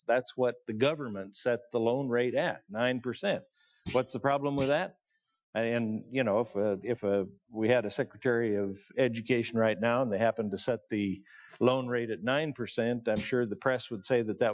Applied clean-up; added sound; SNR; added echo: classical method Wiener filter.